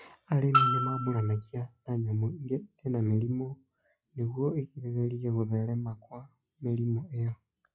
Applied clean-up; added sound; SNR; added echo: classical method log-MMSE.